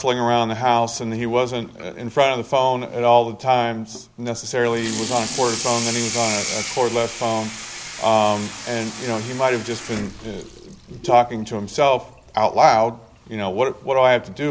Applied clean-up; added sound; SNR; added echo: none; Sink (filling or washing) / Water tap, faucet; 12 dB; none.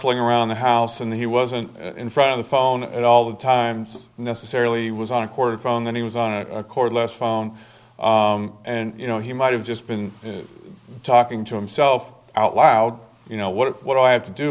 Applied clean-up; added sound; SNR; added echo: none; none; none; none.